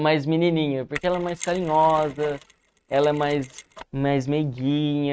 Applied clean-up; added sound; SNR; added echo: neural mask model RNNoise.